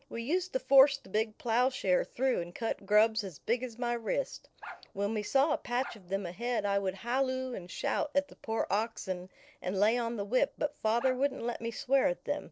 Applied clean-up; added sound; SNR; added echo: neural separator model SepFormer DNS4.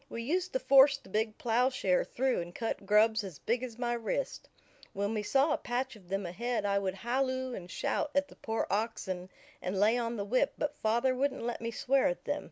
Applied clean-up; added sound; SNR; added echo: none; none; none; none.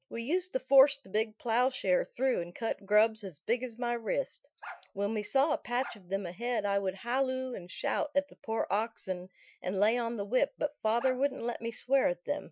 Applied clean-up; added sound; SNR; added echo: classical method Wiener filter.